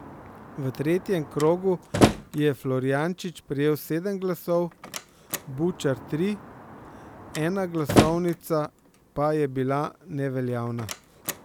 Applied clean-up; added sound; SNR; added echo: none; Slam; 4 dB; none.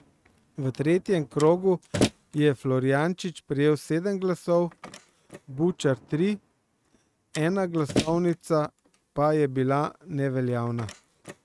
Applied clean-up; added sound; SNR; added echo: neural mask model RNNoise.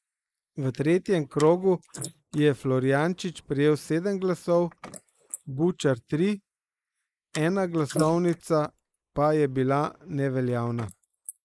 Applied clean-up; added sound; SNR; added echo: neural mask model Resemble Enhance denoiser.